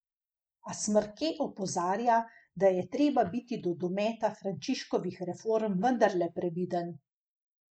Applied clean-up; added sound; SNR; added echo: neural mask model Resemble Enhance denoiser.